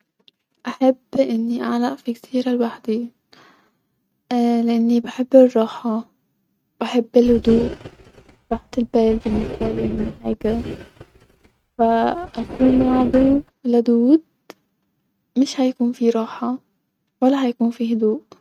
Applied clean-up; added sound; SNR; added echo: neural mask model RNNoise.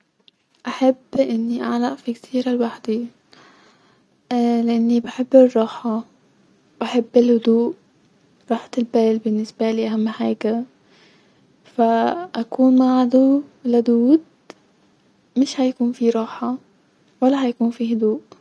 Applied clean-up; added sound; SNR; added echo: none; none; none; none.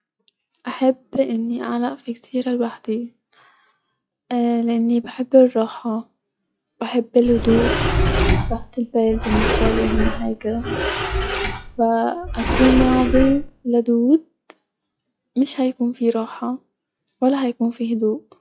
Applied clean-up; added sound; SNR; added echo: classical method log-MMSE.